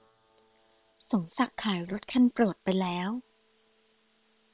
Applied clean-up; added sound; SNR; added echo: neural separator model SepFormer WHAM!.